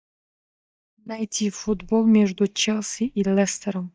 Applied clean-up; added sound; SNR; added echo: neural mask model DeepFilterNet 3.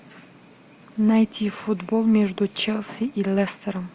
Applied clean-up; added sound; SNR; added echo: none; none; none; none.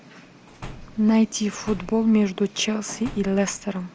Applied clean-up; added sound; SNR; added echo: none; Slam; 18 dB; none.